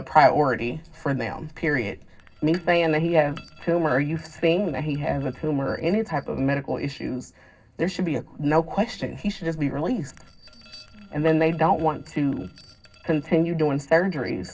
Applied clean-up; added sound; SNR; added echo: neural separator model SepFormer DNS4.